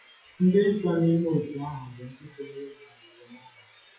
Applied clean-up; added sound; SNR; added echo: classical method WPE with log-MMSE.